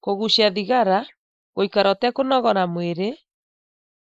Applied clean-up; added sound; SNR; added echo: neural mask model Resemble Enhance denoiser.